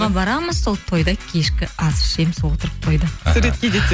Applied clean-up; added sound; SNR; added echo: none; none; none; none.